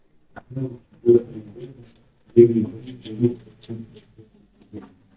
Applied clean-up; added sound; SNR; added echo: neural mask model DeepFilterNet 3.